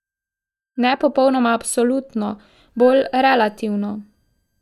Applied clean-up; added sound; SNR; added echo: neural mask model DeepFilterNet 3.